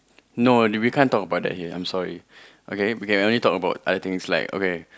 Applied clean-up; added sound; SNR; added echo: none; none; none; none.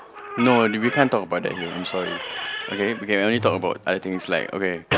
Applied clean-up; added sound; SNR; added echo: none; Squeak / Slam; 8 dB; none.